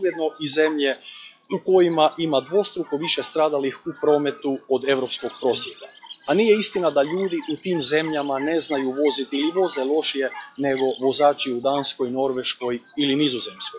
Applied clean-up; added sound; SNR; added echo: classical method log-MMSE.